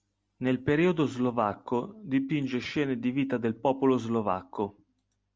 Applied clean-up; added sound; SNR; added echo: none; none; none; none.